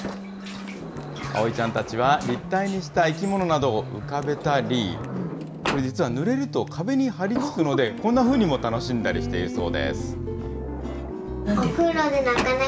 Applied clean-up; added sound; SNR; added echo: none; Sliding door; 13 dB; none.